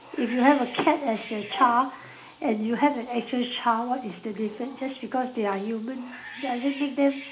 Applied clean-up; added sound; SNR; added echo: none; Bathtub (filling or washing) / Cat; 18 dB; reverberation time 0.4 s.